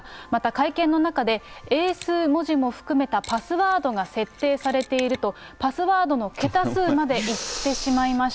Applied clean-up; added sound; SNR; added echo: none; Vehicle horn, car horn, honking + Mechanisms; 19 dB; none.